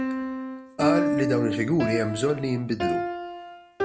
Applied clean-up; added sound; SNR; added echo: none; Piano; 0 dB; none.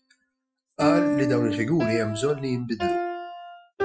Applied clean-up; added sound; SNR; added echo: classical method Wiener filter.